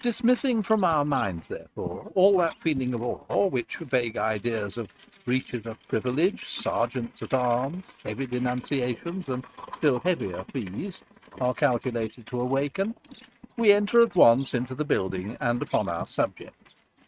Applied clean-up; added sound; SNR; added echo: neural mask model RNNoise.